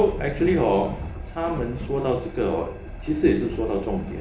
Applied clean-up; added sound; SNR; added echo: none; Train; 10 dB; none.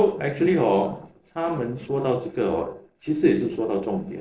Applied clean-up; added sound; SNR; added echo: neural separator model SepFormer DNS4.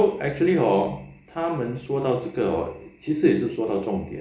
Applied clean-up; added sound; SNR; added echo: none; none; none; none.